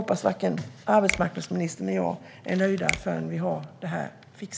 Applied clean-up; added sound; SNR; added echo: none; Finger snapping; 9 dB; none.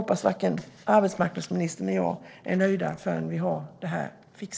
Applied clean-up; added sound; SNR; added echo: neural separator model SepFormer DNS4.